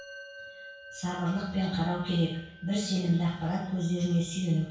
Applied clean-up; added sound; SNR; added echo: none; Musical instrument; 20 dB; reverberation time 0.6 s.